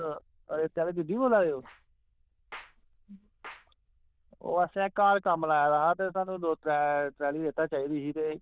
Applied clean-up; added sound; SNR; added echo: neural diffusion model UNIVERSE++.